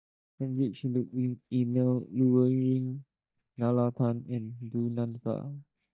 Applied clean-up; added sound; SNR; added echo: neural mask model DeepFilterNet 3.